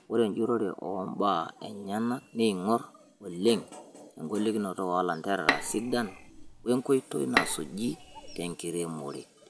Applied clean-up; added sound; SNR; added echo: none; Bowed string instrument; 3 dB; none.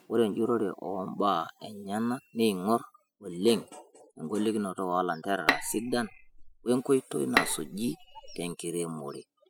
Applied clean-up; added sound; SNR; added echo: classical method spectral subtraction.